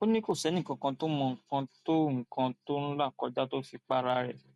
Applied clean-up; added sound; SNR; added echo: none; none; none; none.